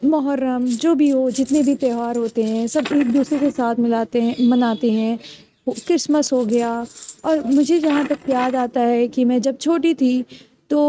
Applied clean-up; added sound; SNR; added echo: neural mask model RNNoise.